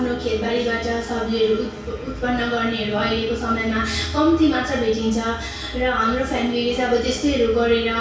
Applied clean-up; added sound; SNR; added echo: none; Piano; 16 dB; reverberation time 0.6 s.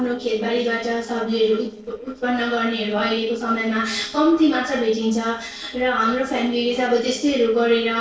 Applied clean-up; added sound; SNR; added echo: neural separator model SepFormer DNS4.